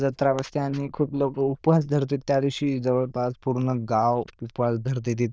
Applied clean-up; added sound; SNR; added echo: neural diffusion model UNIVERSE++.